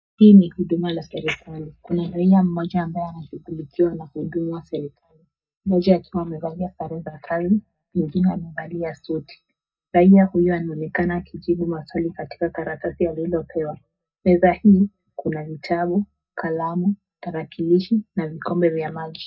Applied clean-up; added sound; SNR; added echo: neural mask model DeepFilterNet 3.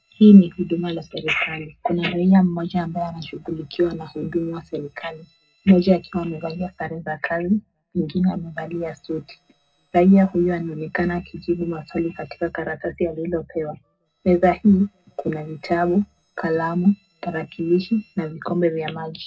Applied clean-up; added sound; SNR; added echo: neural separator model SepFormer DNS4.